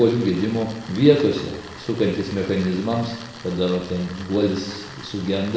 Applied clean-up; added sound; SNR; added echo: none; Tools; 18 dB; reverberation time 1.0 s.